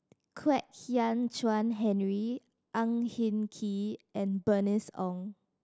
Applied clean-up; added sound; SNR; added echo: none; none; none; none.